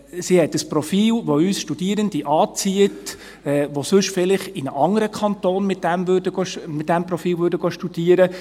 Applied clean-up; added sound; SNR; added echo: none; none; none; none.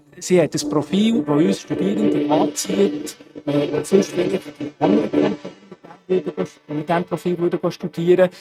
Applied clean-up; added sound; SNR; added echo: neural mask model RNNoise.